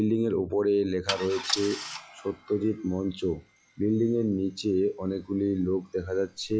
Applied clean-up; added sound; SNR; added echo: classical method log-MMSE.